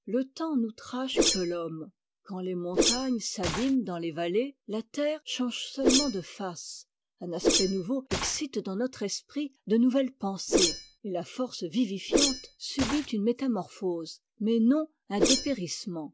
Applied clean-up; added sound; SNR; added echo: none; Whoosh, swoosh, swish; 3 dB; none.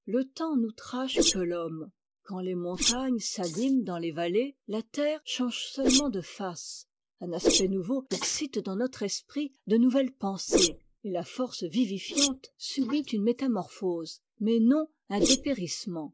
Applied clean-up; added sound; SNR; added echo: neural mask model Resemble Enhance denoiser.